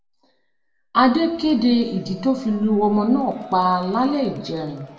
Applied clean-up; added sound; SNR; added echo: none; Crowd; 20 dB; reverberation time 0.6 s.